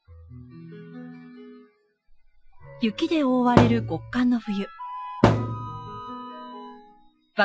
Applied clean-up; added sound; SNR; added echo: classical method Wiener filter.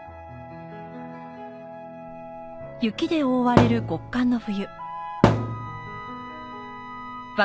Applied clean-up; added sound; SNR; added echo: none; Thump, thud; -4 dB; none.